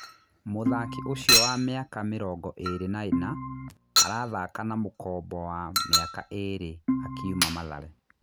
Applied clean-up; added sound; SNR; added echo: none; Organ + Chink, clink; -3 dB; none.